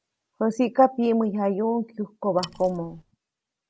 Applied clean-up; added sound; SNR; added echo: none; Wood; 17 dB; none.